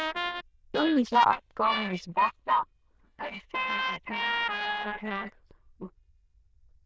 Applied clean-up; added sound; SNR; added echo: neural diffusion model UNIVERSE++.